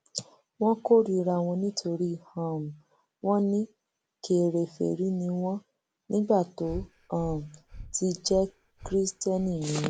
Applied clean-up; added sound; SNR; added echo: none; Breathing; 16 dB; none.